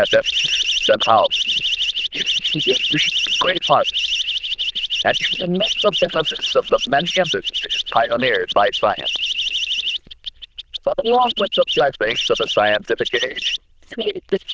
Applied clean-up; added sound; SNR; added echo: neural diffusion model UNIVERSE++.